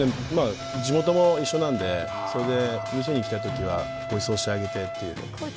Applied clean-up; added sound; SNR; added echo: none; Wind instrument, woodwind instrument; 8 dB; none.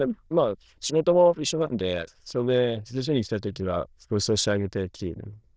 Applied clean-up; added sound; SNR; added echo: neural diffusion model UNIVERSE++.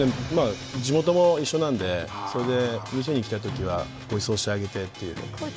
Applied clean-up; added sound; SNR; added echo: none; none; none; none.